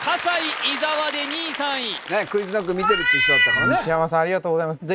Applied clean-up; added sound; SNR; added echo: none; Meow; -2 dB; none.